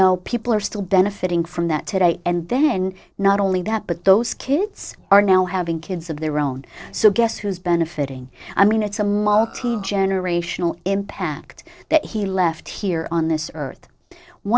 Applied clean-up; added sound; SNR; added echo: neural separator model SepFormer DNS4.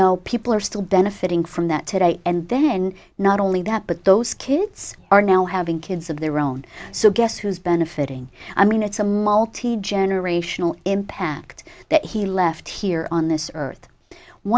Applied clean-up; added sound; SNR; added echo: none; none; none; none.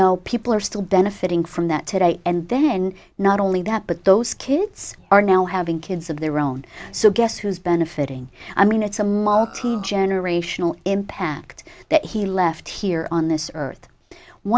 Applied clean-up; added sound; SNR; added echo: none; Burping, eructation; 19 dB; none.